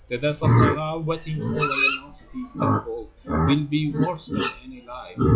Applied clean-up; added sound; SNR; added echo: classical method log-MMSE.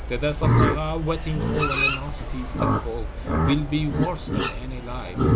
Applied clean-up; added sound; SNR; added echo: none; Livestock, farm animals, working animals; -4 dB; none.